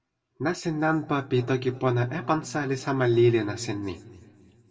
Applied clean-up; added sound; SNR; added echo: none; none; none; reverberation time 1.7 s.